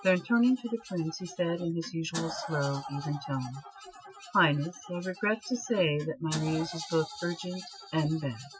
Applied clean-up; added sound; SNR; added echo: classical method Wiener filter.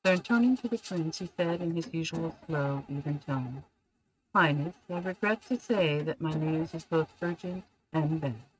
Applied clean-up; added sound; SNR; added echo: neural mask model RNNoise.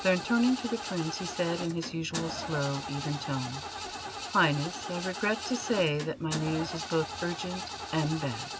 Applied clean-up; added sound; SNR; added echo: none; Engine starting / Car; 7 dB; none.